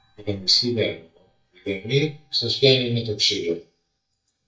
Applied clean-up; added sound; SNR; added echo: neural mask model DeepFilterNet 3.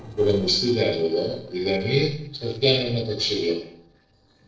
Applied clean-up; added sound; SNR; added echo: neural separator model SepFormer DNS4.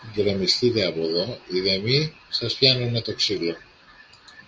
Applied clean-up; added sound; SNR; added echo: none; none; none; none.